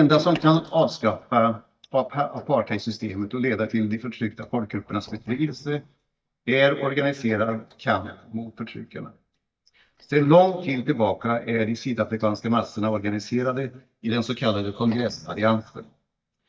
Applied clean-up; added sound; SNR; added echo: neural mask model DeepFilterNet 3.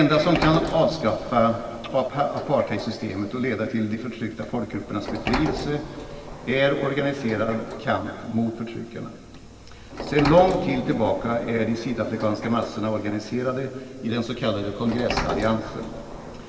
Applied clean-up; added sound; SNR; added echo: none; Sliding door; 10 dB; reverberation time 2.6 s.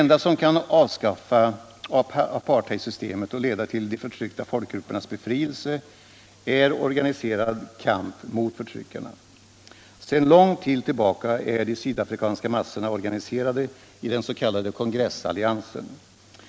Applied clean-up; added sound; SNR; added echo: none; none; none; none.